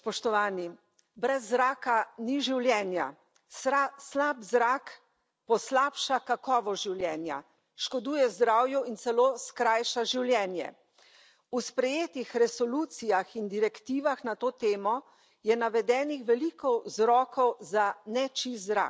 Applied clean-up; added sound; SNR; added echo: none; none; none; none.